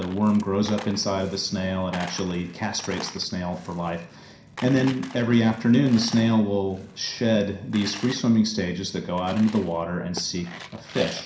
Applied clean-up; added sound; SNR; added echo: none; Coin (dropping); 18 dB; reverberation time 0.5 s.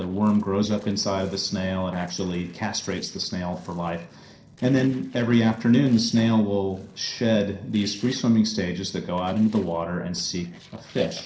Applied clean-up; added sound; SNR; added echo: neural separator model SepFormer DNS4.